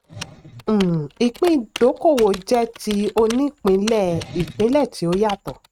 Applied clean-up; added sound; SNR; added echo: neural mask model RNNoise.